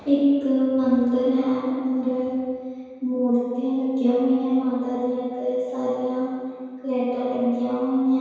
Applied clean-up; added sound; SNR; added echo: none; none; none; reverberation time 1.9 s.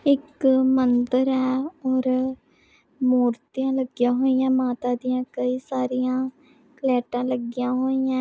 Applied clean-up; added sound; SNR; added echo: none; none; none; none.